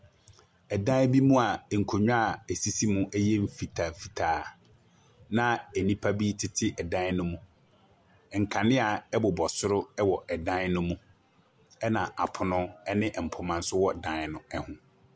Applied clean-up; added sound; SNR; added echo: none; none; none; none.